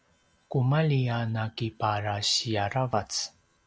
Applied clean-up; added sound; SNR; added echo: none; none; none; none.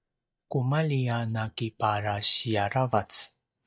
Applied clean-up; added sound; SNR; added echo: neural mask model DeepFilterNet 3.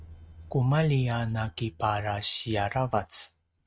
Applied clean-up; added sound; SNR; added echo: neural mask model RNNoise.